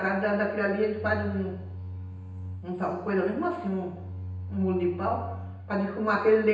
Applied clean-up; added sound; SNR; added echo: none; Bowed string instrument; 10 dB; reverberation time 0.9 s.